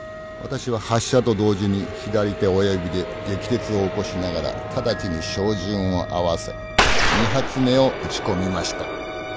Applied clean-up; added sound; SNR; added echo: none; Wind instrument, woodwind instrument; 15 dB; none.